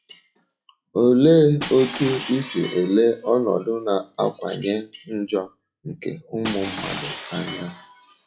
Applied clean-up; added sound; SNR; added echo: classical method log-MMSE.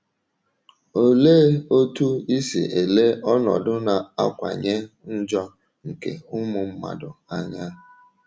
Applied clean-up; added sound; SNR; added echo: none; none; none; none.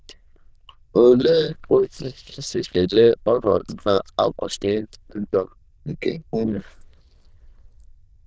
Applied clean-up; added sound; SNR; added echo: neural diffusion model UNIVERSE++.